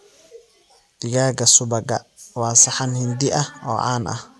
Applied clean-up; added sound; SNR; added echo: none; none; none; none.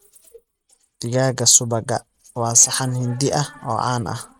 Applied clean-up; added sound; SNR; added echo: neural mask model RNNoise.